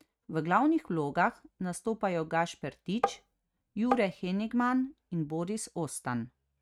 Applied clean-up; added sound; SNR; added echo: neural mask model RNNoise.